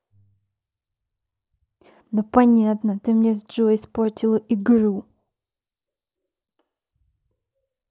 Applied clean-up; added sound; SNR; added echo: none; none; none; none.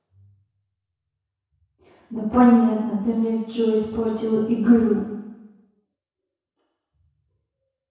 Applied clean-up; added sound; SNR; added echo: none; none; none; reverberation time 1.1 s.